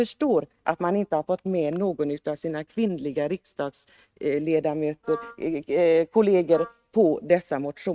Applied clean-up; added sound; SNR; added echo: neural mask model RNNoise.